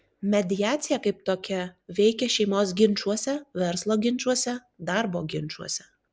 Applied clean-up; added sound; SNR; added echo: none; none; none; none.